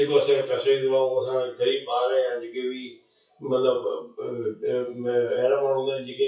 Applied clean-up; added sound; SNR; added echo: classical method WPE with log-MMSE.